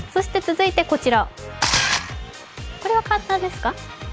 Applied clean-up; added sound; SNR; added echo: none; none; none; none.